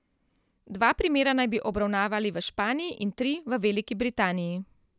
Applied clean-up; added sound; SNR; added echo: none; none; none; none.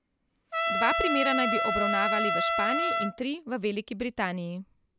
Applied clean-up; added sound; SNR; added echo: none; Trumpet; -3 dB; none.